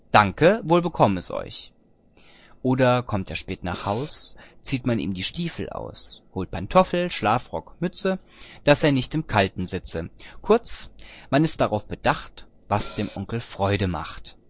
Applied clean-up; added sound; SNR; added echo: neural separator model SepFormer DNS4.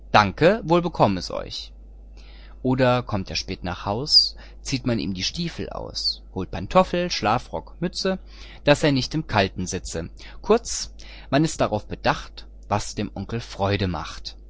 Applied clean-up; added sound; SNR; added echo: none; none; none; none.